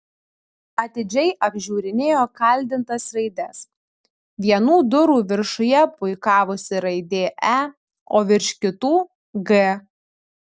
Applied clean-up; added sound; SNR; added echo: none; none; none; none.